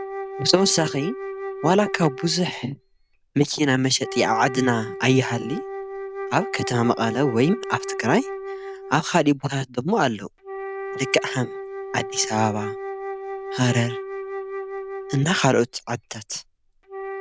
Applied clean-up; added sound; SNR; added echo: none; Wind instrument, woodwind instrument; 9 dB; none.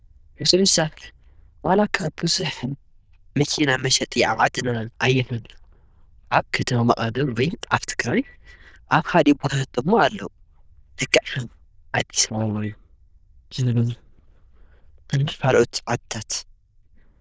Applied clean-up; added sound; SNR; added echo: neural diffusion model UNIVERSE++.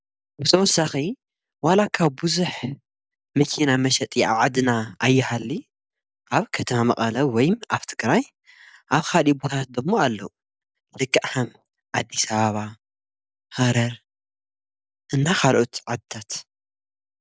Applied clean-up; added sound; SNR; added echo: none; none; none; none.